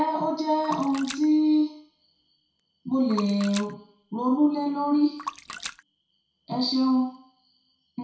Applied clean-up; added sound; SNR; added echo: none; Splash, splatter; 16 dB; reverberation time 0.6 s.